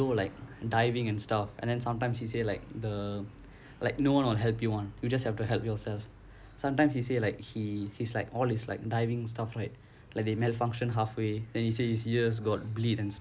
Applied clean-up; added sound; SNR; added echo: none; none; none; none.